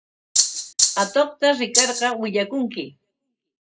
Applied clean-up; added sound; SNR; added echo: none; Rattle (instrument); -4 dB; reverberation time 0.2 s.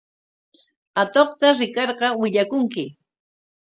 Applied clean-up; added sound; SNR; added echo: none; none; none; none.